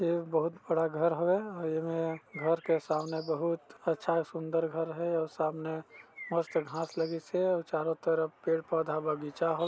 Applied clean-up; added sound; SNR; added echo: none; Bird; 19 dB; none.